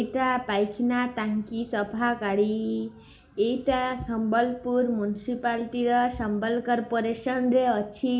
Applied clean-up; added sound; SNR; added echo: none; none; none; reverberation time 0.4 s.